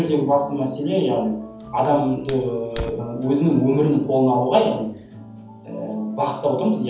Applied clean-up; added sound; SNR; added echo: none; Fire; 17 dB; reverberation time 0.7 s.